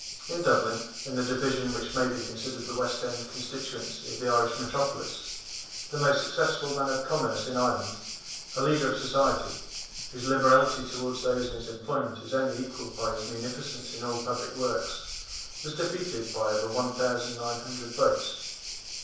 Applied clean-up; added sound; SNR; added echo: none; Waves, surf; 10 dB; reverberation time 0.7 s.